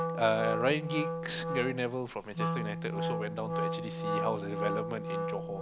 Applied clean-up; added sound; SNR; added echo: none; Wind instrument, woodwind instrument; 0 dB; none.